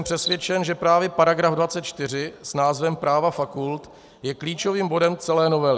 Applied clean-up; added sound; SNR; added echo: none; Cricket; 19 dB; none.